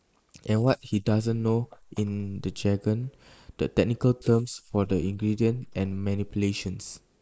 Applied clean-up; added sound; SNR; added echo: neural mask model Resemble Enhance denoiser.